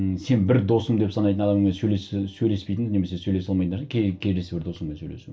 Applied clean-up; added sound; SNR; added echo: none; none; none; reverberation time 0.2 s.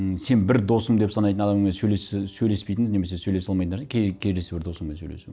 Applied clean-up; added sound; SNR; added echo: none; none; none; none.